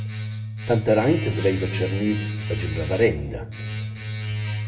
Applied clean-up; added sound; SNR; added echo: none; Domestic sounds, home sounds; 3 dB; reverberation time 1.8 s.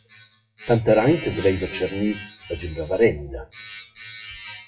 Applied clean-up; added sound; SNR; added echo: classical method WPE with log-MMSE.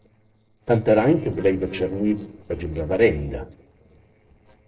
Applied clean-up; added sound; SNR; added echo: neural separator model SepFormer DNS4.